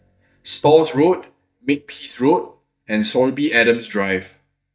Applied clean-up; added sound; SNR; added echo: neural mask model DeepFilterNet 3.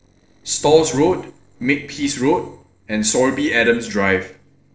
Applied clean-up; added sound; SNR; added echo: neural separator model SepFormer DNS4.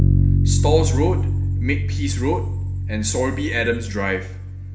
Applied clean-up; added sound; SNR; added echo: none; Bass guitar; -4 dB; reverberation time 0.6 s.